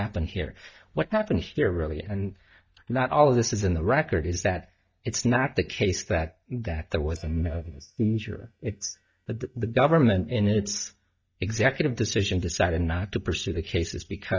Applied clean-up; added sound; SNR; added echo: neural mask model DeepFilterNet 3.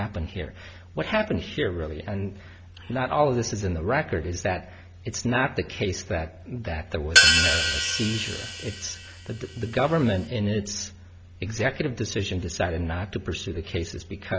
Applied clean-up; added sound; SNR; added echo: none; Hi-hat; -4 dB; none.